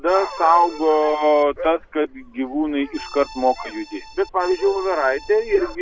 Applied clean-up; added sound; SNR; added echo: none; Accordion + Dog; 15 dB; none.